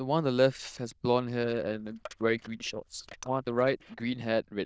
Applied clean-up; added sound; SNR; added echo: neural diffusion model UNIVERSE++.